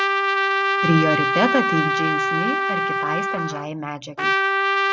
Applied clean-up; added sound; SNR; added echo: none; Trumpet; -4 dB; none.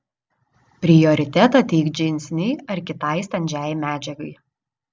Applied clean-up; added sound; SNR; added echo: none; none; none; none.